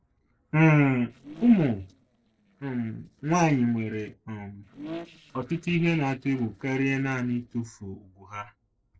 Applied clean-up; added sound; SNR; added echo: neural separator model SepFormer DNS4.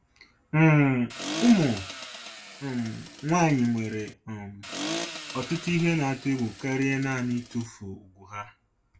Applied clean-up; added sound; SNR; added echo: none; Accelerating, revving, vroom; 11 dB; reverberation time 0.2 s.